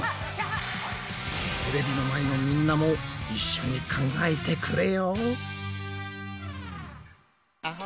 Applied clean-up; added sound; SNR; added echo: none; none; none; none.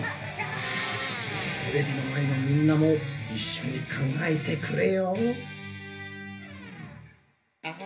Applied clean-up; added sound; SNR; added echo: none; Domestic sounds, home sounds; 7 dB; reverberation time 0.3 s.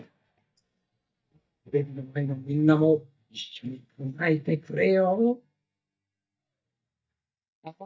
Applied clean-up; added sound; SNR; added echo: neural mask model DeepFilterNet 3.